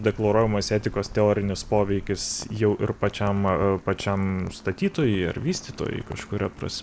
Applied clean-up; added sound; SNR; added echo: none; Rain; 17 dB; none.